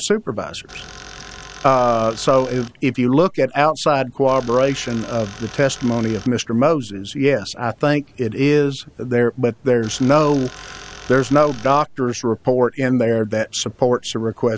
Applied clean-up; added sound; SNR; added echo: none; Tools; 18 dB; none.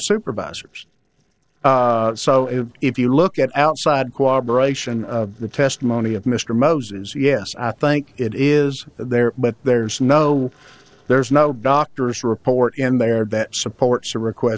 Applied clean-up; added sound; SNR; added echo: neural separator model SepFormer DNS4.